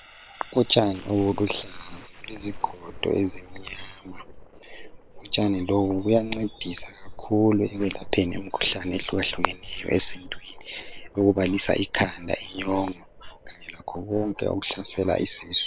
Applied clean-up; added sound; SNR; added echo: neural separator model SepFormer WHAM!.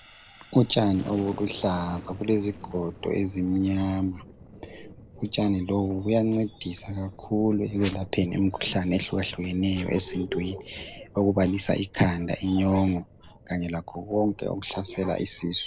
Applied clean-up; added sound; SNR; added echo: neural separator model SepFormer DNS4.